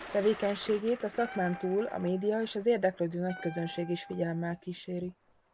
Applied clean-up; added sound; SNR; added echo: none; Thunder + Wind instrument, woodwind instrument; 16 dB; none.